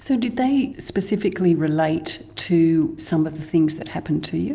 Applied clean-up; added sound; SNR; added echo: none; none; none; none.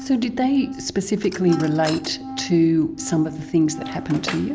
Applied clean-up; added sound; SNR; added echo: none; Wind instrument, woodwind instrument + Drawer open or close; 12 dB; none.